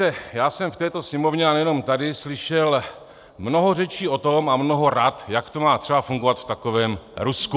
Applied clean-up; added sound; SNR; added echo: none; none; none; none.